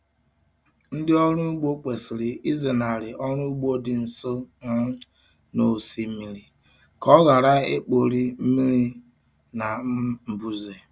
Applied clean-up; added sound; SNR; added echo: none; none; none; none.